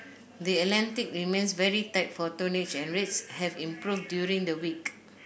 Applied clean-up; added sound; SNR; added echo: none; none; none; none.